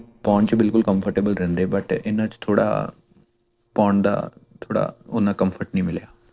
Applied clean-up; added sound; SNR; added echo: neural separator model SepFormer DNS4.